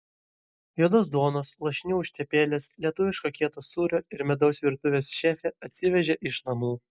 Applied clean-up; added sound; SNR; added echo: none; none; none; none.